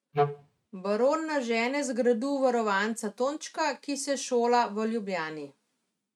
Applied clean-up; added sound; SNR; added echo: neural mask model RNNoise.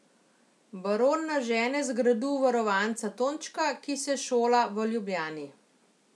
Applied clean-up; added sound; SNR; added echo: none; none; none; none.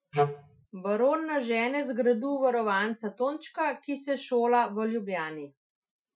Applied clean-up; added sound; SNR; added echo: classical method Wiener filter.